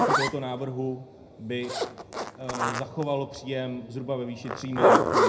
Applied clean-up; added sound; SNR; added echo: none; Zipper (clothing); -5 dB; reverberation time 0.4 s.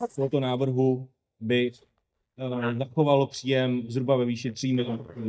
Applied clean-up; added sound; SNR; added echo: neural mask model DeepFilterNet 3.